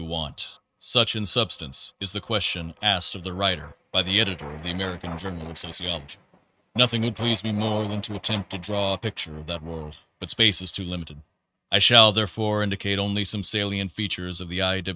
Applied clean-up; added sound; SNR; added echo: neural mask model RNNoise.